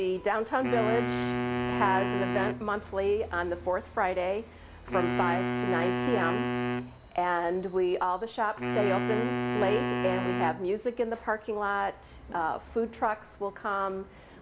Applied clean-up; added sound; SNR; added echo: none; Wind instrument, woodwind instrument; 2 dB; none.